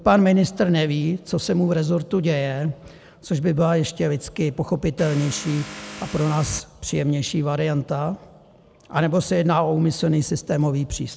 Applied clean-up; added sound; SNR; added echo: none; Vehicle; 14 dB; none.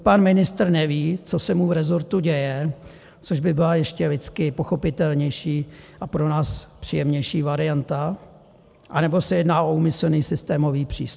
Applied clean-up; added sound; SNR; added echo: none; none; none; none.